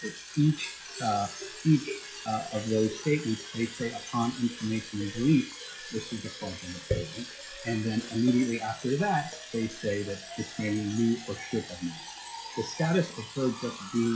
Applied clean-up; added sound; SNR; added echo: classical method log-MMSE.